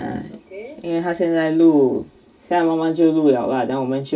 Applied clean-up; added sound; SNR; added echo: none; none; none; reverberation time 0.2 s.